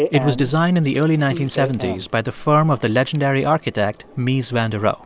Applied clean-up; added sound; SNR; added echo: none; none; none; none.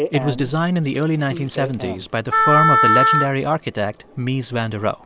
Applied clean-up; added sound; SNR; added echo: none; Wind instrument, woodwind instrument; -3 dB; none.